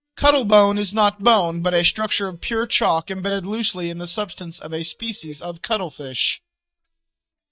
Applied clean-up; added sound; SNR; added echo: neural mask model DeepFilterNet 3.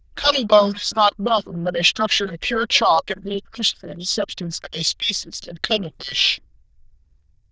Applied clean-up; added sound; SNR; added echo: neural diffusion model UNIVERSE++.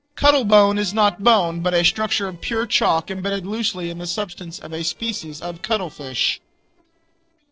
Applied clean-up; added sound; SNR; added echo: neural separator model SepFormer DNS4.